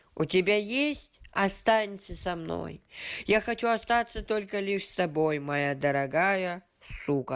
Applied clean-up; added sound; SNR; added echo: none; none; none; none.